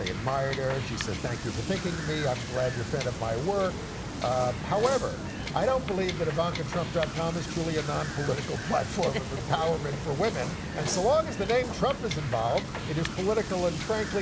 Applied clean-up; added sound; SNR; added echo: none; Wind / Boat, Water vehicle; 5 dB; none.